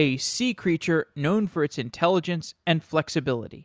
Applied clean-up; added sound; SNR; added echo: none; none; none; none.